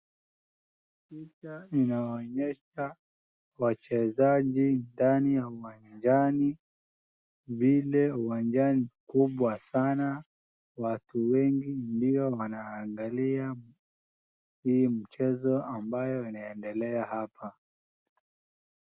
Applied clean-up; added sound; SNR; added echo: none; none; none; none.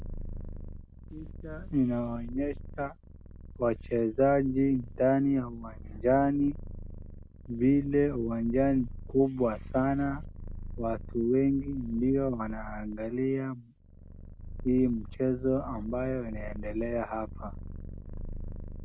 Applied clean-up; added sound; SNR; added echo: none; Purr; 11 dB; none.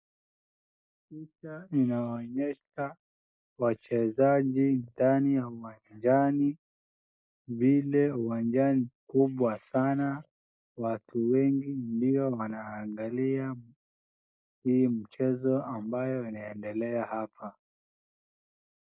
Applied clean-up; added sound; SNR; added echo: neural mask model Resemble Enhance denoiser.